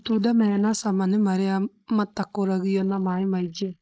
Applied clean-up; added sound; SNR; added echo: neural mask model Resemble Enhance denoiser.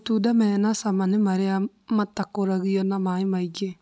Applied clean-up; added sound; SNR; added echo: none; none; none; none.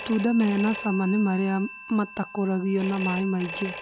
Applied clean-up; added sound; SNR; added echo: none; Telephone; 3 dB; none.